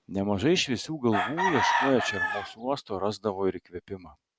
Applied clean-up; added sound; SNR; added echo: none; Chicken, rooster; 1 dB; none.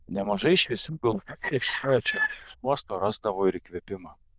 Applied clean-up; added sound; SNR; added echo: neural diffusion model UNIVERSE++.